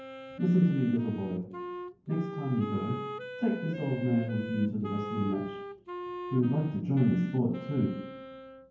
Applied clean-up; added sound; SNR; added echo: none; Wind instrument, woodwind instrument; 11 dB; reverberation time 0.9 s.